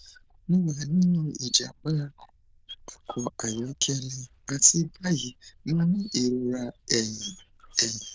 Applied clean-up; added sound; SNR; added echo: neural diffusion model UNIVERSE++.